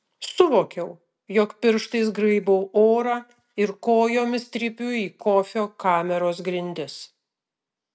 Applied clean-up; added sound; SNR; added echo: none; none; none; none.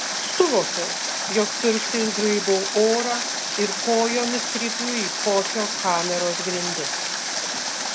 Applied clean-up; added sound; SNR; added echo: none; Water; 2 dB; none.